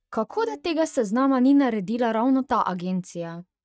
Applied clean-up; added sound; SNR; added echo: neural mask model DeepFilterNet 3.